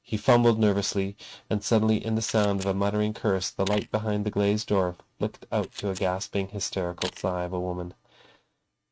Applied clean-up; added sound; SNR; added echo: neural mask model RNNoise.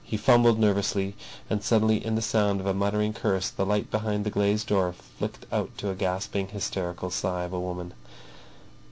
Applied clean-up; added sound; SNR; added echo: none; none; none; none.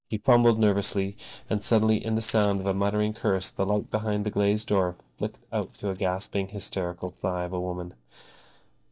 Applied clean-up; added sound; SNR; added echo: neural mask model DeepFilterNet 3.